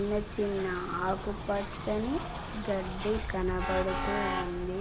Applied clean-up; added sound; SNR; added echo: none; Train + Train; 3 dB; none.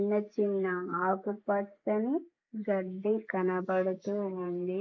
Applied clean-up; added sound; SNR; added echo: neural mask model Resemble Enhance denoiser.